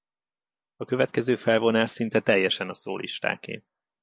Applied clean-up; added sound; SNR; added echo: none; none; none; none.